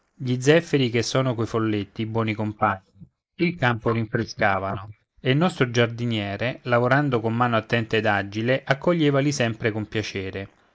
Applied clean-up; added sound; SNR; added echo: neural mask model Resemble Enhance denoiser.